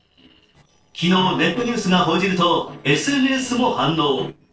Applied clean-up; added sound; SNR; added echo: neural separator model SepFormer DNS4.